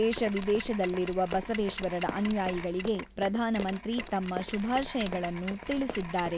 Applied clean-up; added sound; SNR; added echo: none; Run + Mechanisms; 8 dB; none.